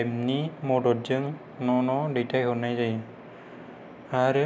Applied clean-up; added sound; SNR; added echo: none; none; none; none.